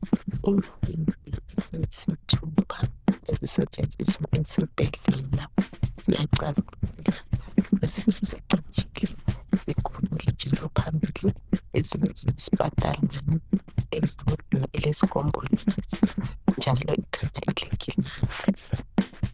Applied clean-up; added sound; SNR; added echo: neural diffusion model UNIVERSE++.